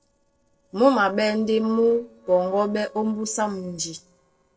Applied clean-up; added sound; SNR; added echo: neural separator model SepFormer DNS4.